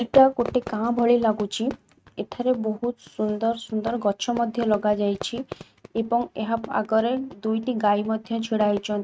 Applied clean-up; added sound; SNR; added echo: neural mask model RNNoise.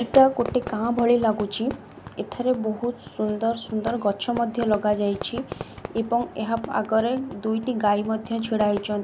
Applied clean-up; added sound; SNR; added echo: none; Fireworks; 15 dB; none.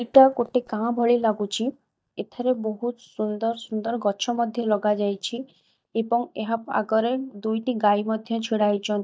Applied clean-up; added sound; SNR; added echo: neural mask model DeepFilterNet 3.